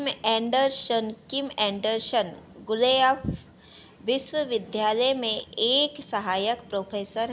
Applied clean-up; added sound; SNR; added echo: none; none; none; none.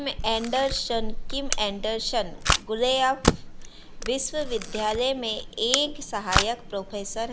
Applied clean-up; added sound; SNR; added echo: none; Camera; 2 dB; none.